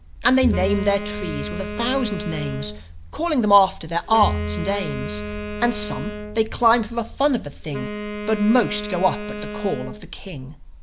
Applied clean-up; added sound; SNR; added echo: none; Bowed string instrument + Wind instrument, woodwind instrument; 8 dB; none.